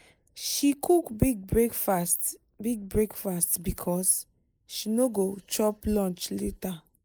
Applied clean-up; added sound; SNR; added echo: neural mask model Resemble Enhance denoiser.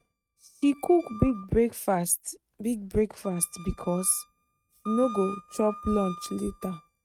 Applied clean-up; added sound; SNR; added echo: neural mask model RNNoise.